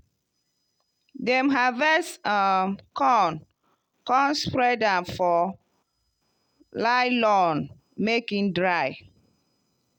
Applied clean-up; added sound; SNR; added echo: none; none; none; none.